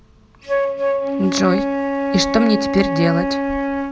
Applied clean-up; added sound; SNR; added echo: none; Wind instrument, woodwind instrument; 0 dB; none.